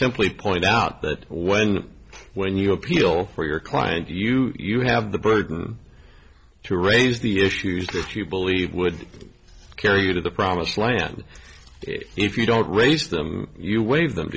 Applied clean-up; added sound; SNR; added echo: none; none; none; none.